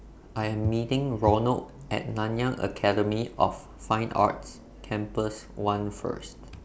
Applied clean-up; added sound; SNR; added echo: none; Walk, footsteps / Bird vocalization, bird call, bird song; 8 dB; none.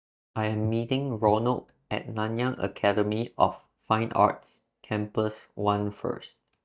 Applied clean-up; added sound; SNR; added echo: neural mask model DeepFilterNet 3.